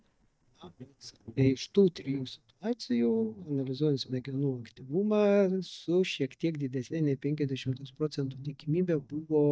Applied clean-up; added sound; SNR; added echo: neural mask model DeepFilterNet 3.